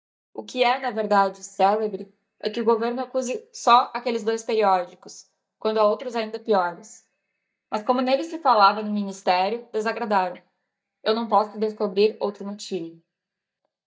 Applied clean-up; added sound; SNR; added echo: neural mask model DeepFilterNet 3.